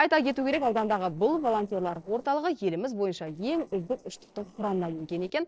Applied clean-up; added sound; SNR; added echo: neural separator model SepFormer DNS4.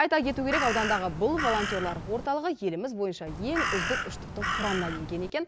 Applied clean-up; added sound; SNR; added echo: none; Crow; 3 dB; none.